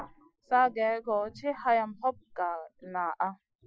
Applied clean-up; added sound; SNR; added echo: classical method Wiener filter.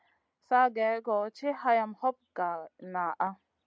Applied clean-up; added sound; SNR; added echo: none; none; none; none.